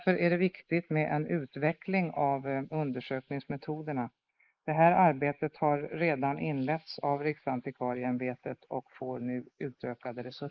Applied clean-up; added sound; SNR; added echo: neural mask model Resemble Enhance denoiser.